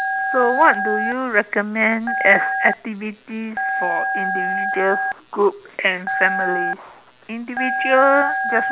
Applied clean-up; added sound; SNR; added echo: none; Telephone; 3 dB; none.